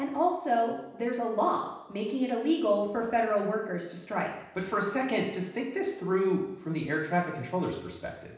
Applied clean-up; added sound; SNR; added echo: none; none; none; reverberation time 0.9 s.